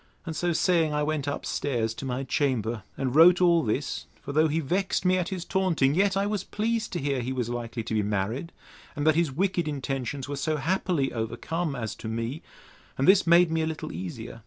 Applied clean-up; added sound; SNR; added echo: none; none; none; none.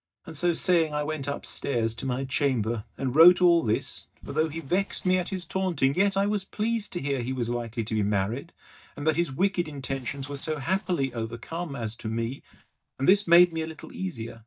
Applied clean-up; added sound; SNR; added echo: neural mask model DeepFilterNet 3.